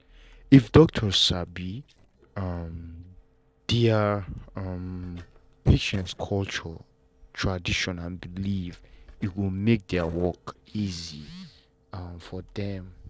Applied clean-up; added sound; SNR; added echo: neural separator model SepFormer DNS4.